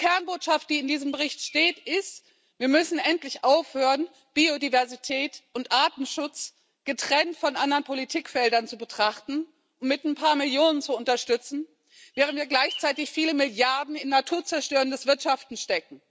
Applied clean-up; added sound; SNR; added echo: none; Bird; 15 dB; none.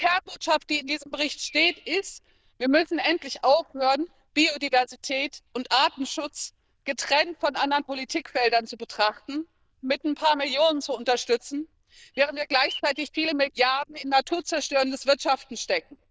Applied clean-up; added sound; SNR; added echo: neural diffusion model UNIVERSE++.